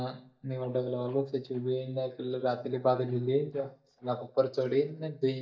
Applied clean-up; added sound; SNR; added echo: neural mask model DeepFilterNet 3.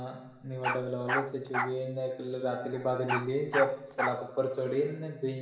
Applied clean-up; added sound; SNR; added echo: none; Bark; 3 dB; reverberation time 1.3 s.